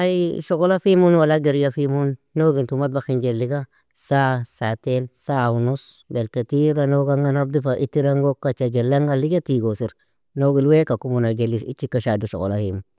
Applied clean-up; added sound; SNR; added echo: none; none; none; none.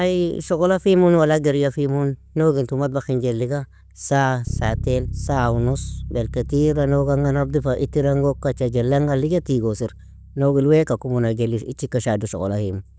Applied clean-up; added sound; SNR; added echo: none; Bass guitar; 14 dB; none.